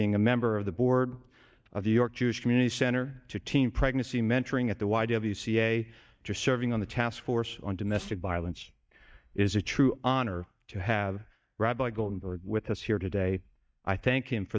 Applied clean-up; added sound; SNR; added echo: neural mask model DeepFilterNet 3.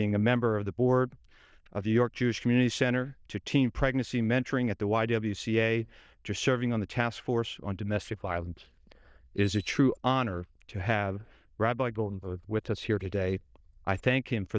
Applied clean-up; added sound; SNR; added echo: neural diffusion model UNIVERSE++.